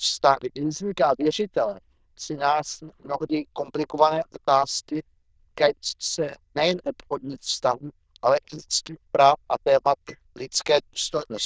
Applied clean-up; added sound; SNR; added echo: neural diffusion model UNIVERSE++.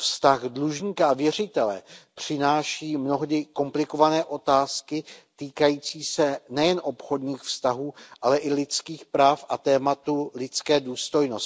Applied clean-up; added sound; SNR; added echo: none; none; none; none.